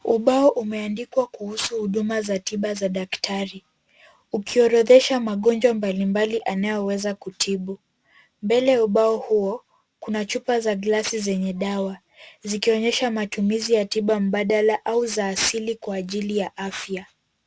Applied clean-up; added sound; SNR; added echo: none; none; none; none.